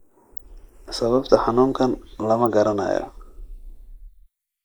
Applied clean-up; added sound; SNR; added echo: neural mask model Resemble Enhance denoiser.